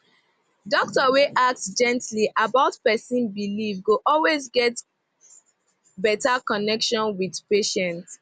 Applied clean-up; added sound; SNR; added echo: none; none; none; none.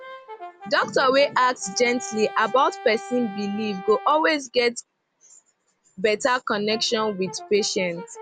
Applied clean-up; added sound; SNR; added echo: none; Brass instrument; 16 dB; none.